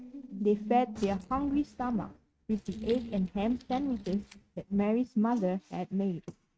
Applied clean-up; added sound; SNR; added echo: neural mask model RNNoise.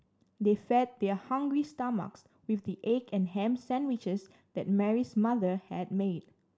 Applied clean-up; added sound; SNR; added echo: none; none; none; none.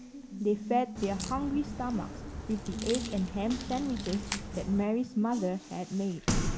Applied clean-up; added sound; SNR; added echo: none; Water tap, faucet + Crack; 4 dB; none.